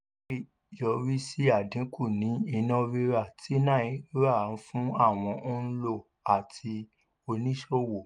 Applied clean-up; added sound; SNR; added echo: none; none; none; none.